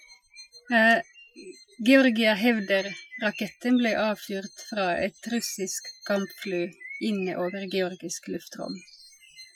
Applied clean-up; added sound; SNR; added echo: classical method Wiener filter.